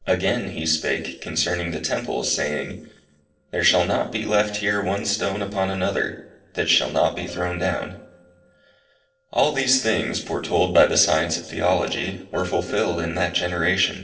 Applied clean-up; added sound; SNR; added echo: neural separator model SepFormer DNS4.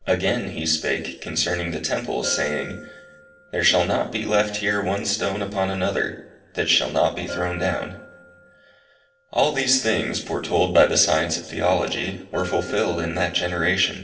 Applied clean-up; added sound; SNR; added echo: none; Bell; 19 dB; reverberation time 0.8 s.